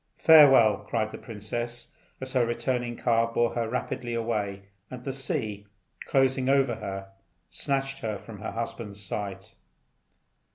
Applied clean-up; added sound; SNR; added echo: none; none; none; none.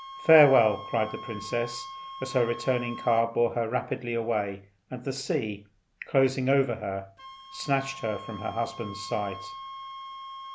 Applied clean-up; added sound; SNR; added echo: none; Wind instrument, woodwind instrument; 15 dB; none.